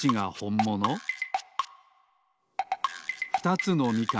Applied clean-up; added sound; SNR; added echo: none; none; none; none.